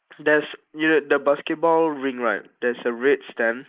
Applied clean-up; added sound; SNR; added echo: neural mask model Resemble Enhance denoiser.